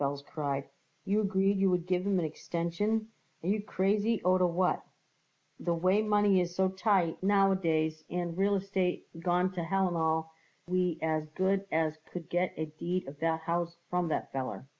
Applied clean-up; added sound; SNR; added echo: none; none; none; none.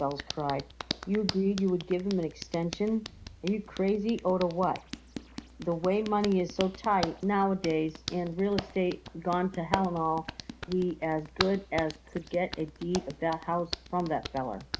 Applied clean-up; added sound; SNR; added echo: none; Hands; 11 dB; none.